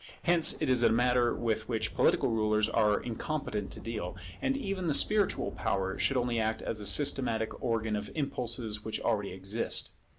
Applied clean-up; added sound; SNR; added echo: none; Thunder; 16 dB; none.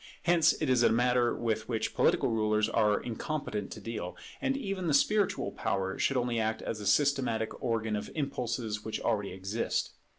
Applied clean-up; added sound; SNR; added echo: none; none; none; none.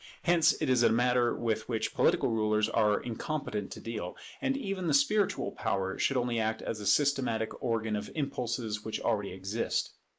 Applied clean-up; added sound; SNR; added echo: neural mask model Resemble Enhance denoiser.